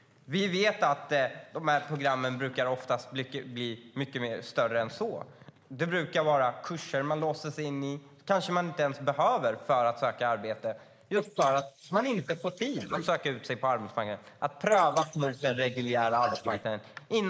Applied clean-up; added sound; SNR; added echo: neural mask model Resemble Enhance denoiser.